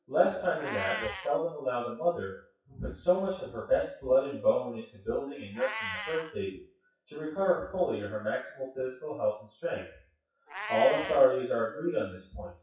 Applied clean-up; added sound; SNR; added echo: classical method WPE with log-MMSE.